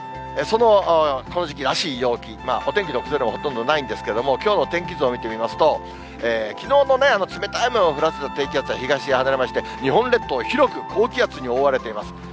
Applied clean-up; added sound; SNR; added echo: none; Wind instrument, woodwind instrument; 16 dB; none.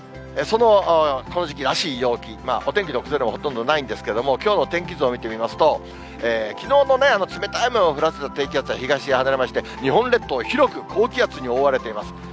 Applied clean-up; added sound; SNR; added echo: none; none; none; none.